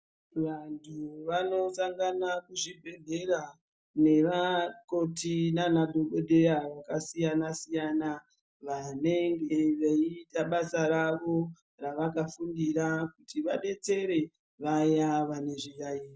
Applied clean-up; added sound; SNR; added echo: none; none; none; none.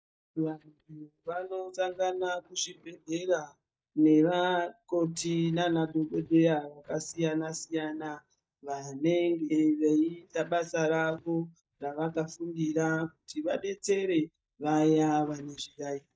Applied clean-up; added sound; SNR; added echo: neural mask model DeepFilterNet 3.